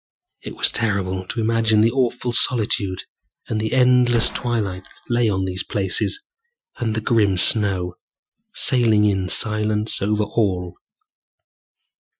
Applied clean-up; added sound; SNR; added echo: classical method Wiener filter.